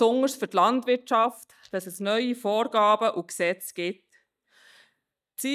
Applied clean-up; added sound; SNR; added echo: neural mask model DeepFilterNet 3.